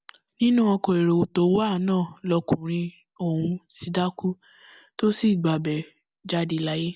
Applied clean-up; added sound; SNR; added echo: none; none; none; none.